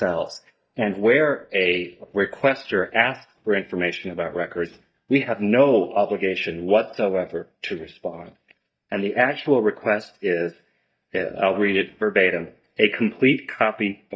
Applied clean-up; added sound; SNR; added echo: neural mask model DeepFilterNet 3.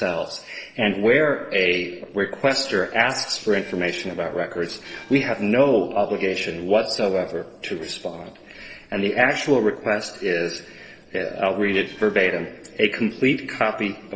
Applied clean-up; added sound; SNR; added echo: neural separator model SepFormer DNS4.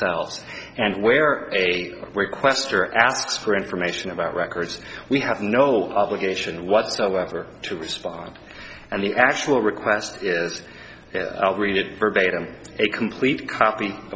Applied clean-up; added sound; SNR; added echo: none; none; none; none.